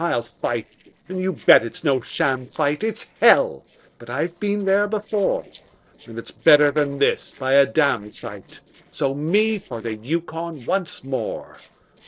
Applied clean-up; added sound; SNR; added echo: neural separator model SepFormer DNS4.